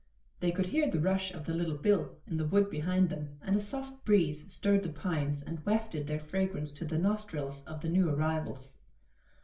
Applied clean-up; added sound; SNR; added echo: none; none; none; reverberation time 0.3 s.